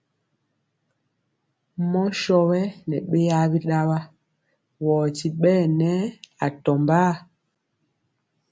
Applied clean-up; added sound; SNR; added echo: none; none; none; none.